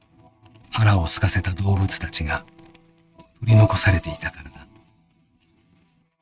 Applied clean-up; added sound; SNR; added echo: neural mask model RNNoise.